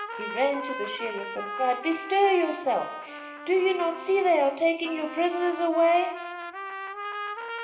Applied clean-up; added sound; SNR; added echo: none; Trumpet; 10 dB; reverberation time 1.0 s.